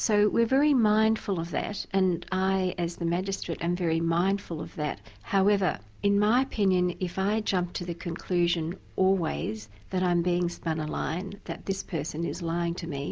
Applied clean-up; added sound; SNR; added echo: none; none; none; none.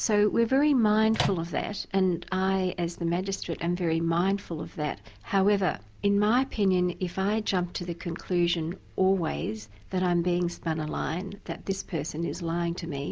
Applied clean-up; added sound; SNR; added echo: none; Microwave oven; 5 dB; none.